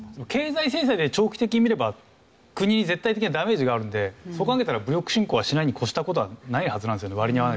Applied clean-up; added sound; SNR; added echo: none; none; none; none.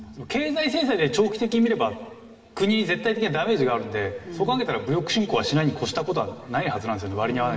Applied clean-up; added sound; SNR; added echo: none; none; none; reverberation time 1.9 s.